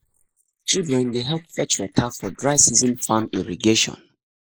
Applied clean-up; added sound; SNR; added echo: neural mask model Resemble Enhance denoiser.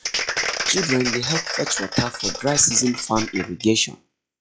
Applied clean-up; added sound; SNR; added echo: classical method log-MMSE.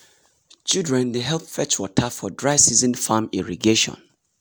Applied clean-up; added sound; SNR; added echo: none; none; none; none.